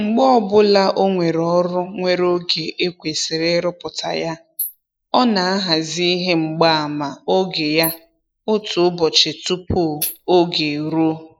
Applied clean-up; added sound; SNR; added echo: neural mask model Resemble Enhance denoiser.